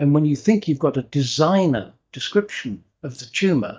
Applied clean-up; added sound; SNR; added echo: neural mask model DeepFilterNet 3.